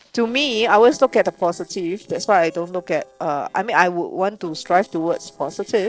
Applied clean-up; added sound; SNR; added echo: neural separator model SepFormer DNS4.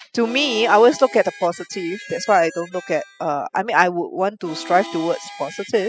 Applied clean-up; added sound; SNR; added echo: classical method spectral subtraction.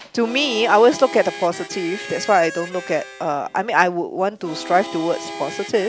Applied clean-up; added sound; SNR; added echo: none; Harmonica; 14 dB; none.